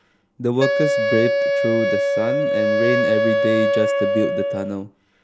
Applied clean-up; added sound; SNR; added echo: none; Wind instrument, woodwind instrument; -4 dB; none.